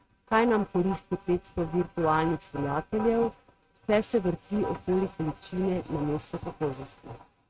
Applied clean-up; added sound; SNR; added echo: neural mask model RNNoise.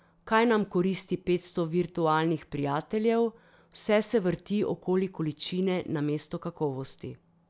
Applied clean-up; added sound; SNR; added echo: none; none; none; none.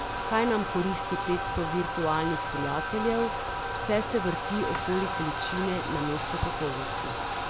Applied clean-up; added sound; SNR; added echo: none; Bathtub (filling or washing); 1 dB; none.